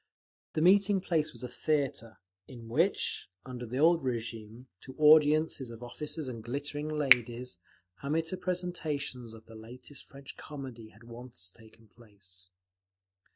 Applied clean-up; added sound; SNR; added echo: neural mask model DeepFilterNet 3.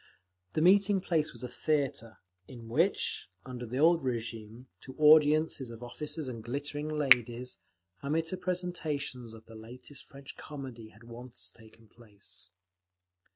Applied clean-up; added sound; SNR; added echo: neural mask model RNNoise.